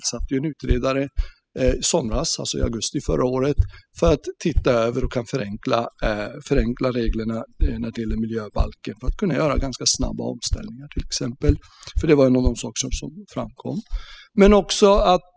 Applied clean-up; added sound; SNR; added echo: classical method spectral subtraction.